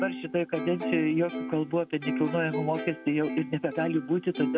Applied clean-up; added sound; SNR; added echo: none; Plucked string instrument; 6 dB; none.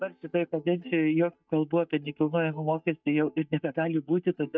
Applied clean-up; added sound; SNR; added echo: neural mask model DeepFilterNet 3.